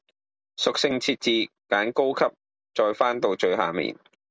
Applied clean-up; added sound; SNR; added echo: none; none; none; none.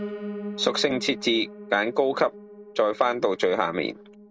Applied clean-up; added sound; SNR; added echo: none; Piano; 13 dB; none.